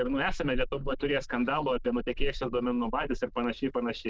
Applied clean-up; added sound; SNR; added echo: neural diffusion model UNIVERSE++.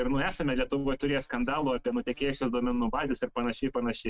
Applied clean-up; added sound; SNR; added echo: neural mask model RNNoise.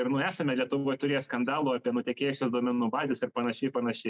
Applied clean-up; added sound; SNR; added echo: none; none; none; none.